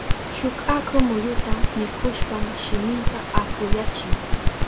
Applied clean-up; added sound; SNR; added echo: none; Crackle; -5 dB; none.